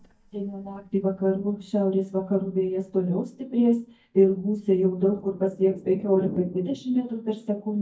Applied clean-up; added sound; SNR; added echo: neural mask model DeepFilterNet 3.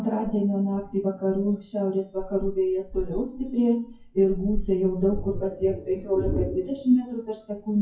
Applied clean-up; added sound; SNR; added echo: classical method WPE with log-MMSE.